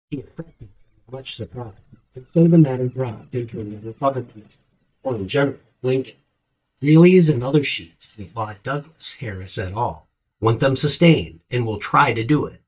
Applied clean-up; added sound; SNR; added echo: neural mask model DeepFilterNet 3.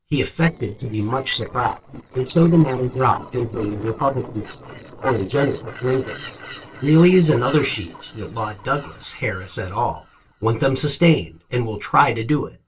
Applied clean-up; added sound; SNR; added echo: neural separator model SepFormer DNS4.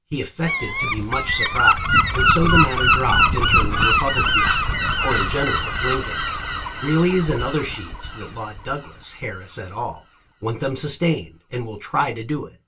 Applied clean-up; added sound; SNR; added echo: none; Gull, seagull; -3 dB; reverberation time 0.1 s.